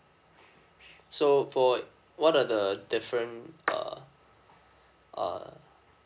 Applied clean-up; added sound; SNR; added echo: none; none; none; none.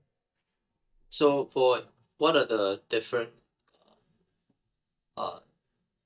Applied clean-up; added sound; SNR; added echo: neural mask model DeepFilterNet 3.